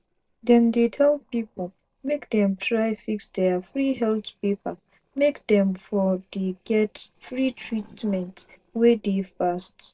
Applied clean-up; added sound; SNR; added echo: neural separator model SepFormer DNS4.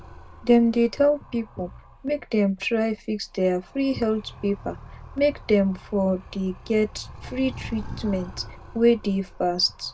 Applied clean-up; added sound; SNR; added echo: none; Animal; 17 dB; reverberation time 0.2 s.